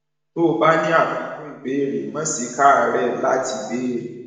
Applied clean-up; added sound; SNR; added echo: none; none; none; reverberation time 1.2 s.